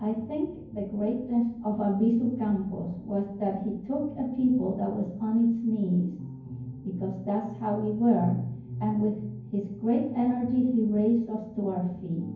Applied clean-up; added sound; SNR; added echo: none; none; none; reverberation time 0.9 s.